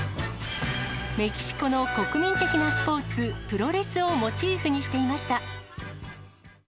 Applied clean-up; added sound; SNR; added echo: none; Wind instrument, woodwind instrument; 4 dB; none.